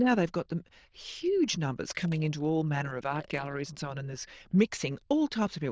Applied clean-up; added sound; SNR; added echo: neural diffusion model UNIVERSE++.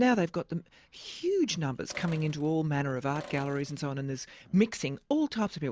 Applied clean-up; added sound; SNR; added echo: none; Sink (filling or washing); 19 dB; none.